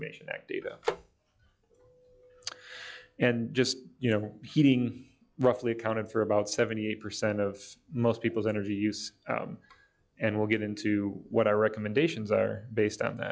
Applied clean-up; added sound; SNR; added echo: classical method log-MMSE.